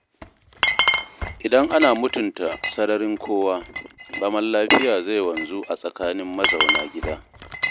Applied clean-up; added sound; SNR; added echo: none; Glass; 4 dB; none.